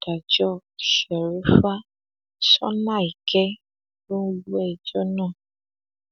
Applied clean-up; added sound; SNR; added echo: none; none; none; none.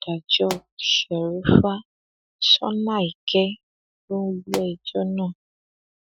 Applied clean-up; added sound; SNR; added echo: classical method Wiener filter.